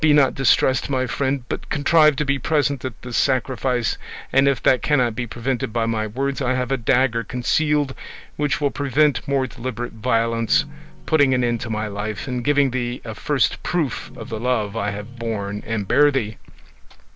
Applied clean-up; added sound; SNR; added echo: neural separator model SepFormer DNS4.